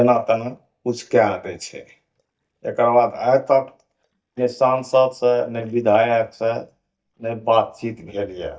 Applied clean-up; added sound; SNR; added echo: neural mask model DeepFilterNet 3.